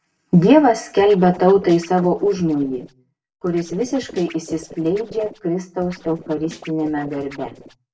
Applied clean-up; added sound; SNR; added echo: neural separator model SepFormer DNS4.